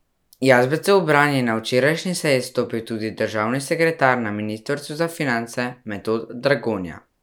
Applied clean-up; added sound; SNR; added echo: none; none; none; none.